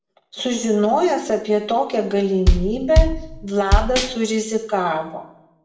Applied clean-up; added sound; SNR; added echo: none; Bass drum; -2 dB; reverberation time 0.6 s.